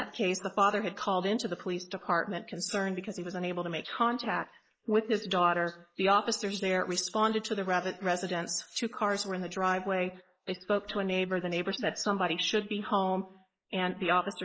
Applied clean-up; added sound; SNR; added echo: neural mask model Resemble Enhance denoiser.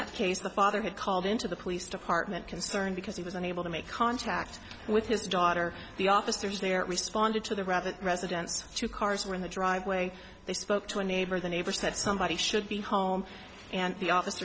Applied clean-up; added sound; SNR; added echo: none; none; none; none.